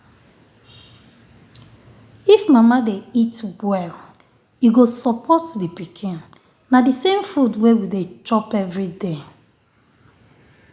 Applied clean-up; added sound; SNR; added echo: none; none; none; none.